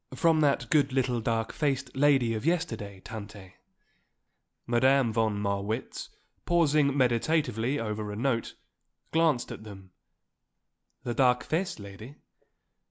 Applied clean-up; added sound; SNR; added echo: none; none; none; none.